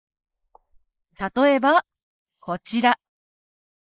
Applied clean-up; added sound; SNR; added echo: neural mask model Resemble Enhance denoiser.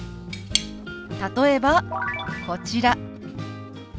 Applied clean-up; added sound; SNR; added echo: none; Cutlery, silverware / Tap; 6 dB; none.